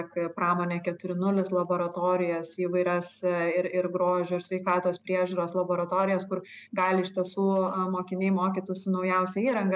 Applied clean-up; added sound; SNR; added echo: none; none; none; none.